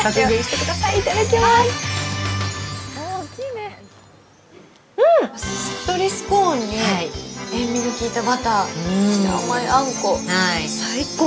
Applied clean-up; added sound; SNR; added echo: none; Wind chime; 14 dB; none.